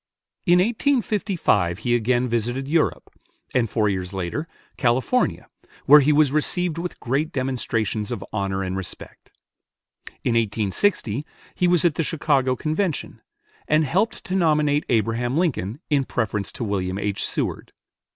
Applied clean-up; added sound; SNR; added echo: none; none; none; none.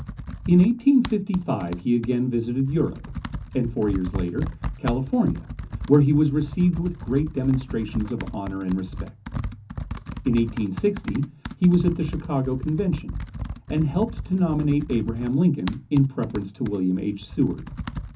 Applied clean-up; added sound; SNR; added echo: none; Computer keyboard; 10 dB; reverberation time 0.3 s.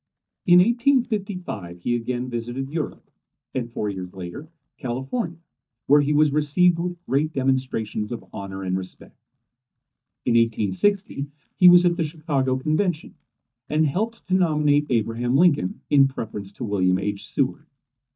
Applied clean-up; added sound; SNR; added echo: neural mask model DeepFilterNet 3.